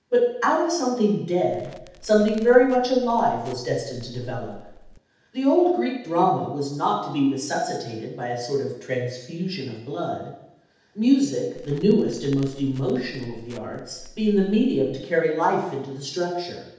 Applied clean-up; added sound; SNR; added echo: none; Crackle; 20 dB; reverberation time 0.8 s.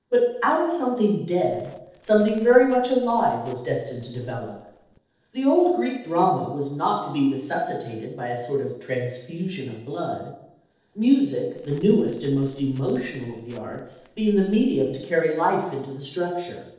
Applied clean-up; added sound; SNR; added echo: neural separator model SepFormer DNS4.